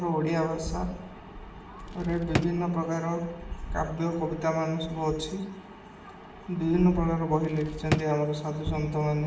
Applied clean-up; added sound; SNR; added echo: none; Drawer open or close; 5 dB; reverberation time 0.8 s.